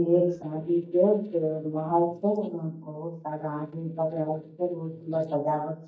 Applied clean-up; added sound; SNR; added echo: neural mask model DeepFilterNet 3.